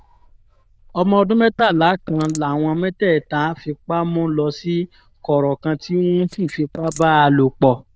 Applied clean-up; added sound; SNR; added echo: neural diffusion model UNIVERSE++.